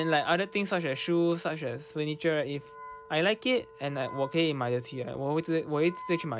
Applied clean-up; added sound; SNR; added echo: none; Wind instrument, woodwind instrument; 18 dB; none.